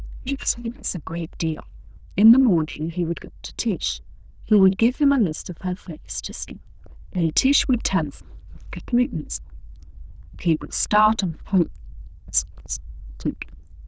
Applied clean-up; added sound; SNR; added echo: neural diffusion model UNIVERSE++.